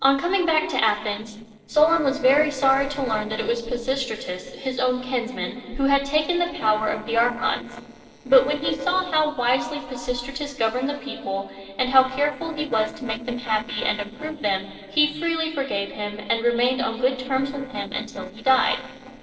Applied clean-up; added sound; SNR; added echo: neural separator model SepFormer DNS4.